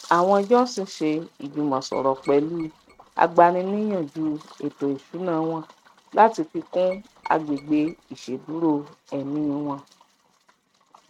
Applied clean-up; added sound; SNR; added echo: neural mask model RNNoise.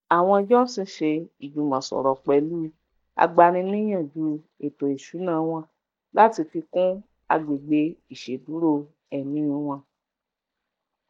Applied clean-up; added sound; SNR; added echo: neural mask model DeepFilterNet 3.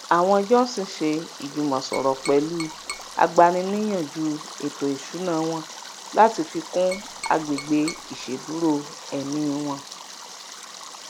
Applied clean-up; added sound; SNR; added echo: none; Stream + Tap; 14 dB; none.